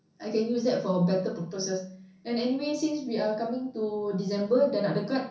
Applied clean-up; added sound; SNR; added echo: none; none; none; reverberation time 0.6 s.